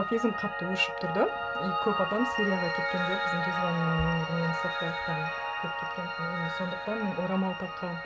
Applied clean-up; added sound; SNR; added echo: none; Piano; 1 dB; none.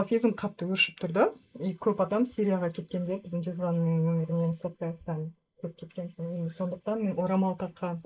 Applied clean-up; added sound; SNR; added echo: neural mask model Resemble Enhance denoiser.